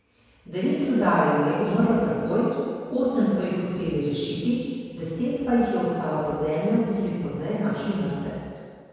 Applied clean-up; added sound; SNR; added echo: none; none; none; reverberation time 1.9 s.